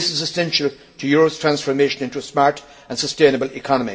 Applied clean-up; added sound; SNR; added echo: none; none; none; reverberation time 0.4 s.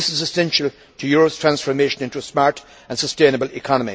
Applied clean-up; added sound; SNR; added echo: none; none; none; none.